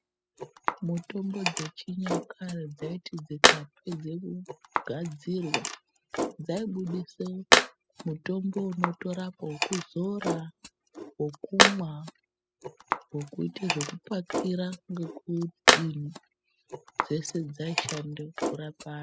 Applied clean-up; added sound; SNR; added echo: classical method spectral subtraction.